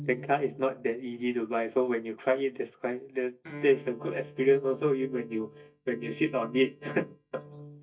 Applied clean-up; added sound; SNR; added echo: neural mask model DeepFilterNet 3.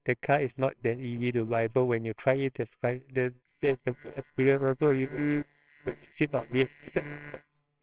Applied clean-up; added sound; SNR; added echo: neural separator model SepFormer WHAMR!.